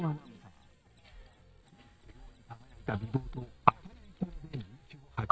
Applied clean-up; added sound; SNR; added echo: neural mask model DeepFilterNet 3.